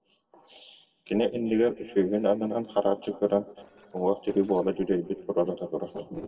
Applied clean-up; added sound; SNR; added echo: neural separator model SepFormer DNS4.